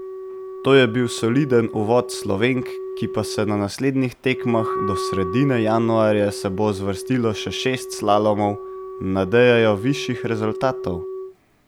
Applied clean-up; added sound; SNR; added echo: none; Wind instrument, woodwind instrument; 10 dB; none.